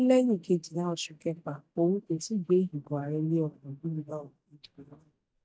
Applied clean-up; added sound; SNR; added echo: neural mask model DeepFilterNet 3.